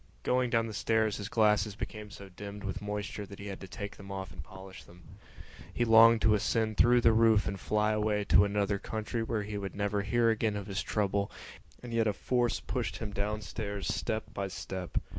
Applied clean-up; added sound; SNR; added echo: none; none; none; none.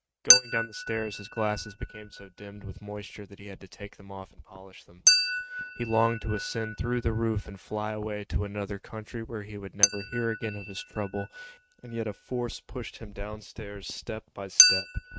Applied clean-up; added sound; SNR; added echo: neural mask model RNNoise.